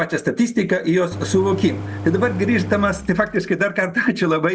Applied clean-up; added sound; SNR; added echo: none; Engine; 11 dB; none.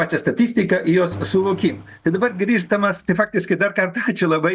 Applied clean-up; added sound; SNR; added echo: neural mask model DeepFilterNet 3.